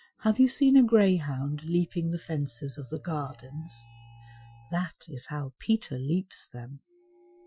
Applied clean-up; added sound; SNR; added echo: classical method Wiener filter.